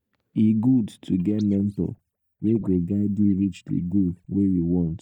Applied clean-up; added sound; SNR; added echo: neural mask model DeepFilterNet 3.